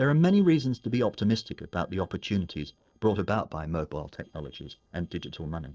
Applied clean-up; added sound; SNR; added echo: neural separator model SepFormer DNS4.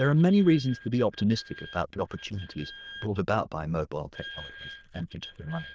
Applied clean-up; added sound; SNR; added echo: neural diffusion model UNIVERSE++.